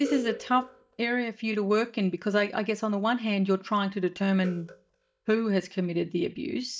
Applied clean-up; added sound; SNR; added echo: neural mask model DeepFilterNet 3.